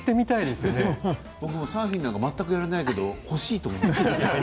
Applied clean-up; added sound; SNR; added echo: none; none; none; none.